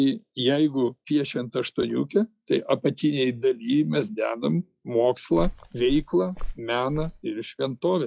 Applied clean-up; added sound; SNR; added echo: classical method log-MMSE.